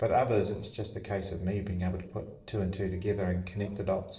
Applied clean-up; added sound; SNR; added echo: neural separator model SepFormer DNS4.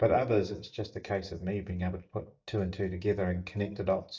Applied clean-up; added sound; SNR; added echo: neural mask model DeepFilterNet 3.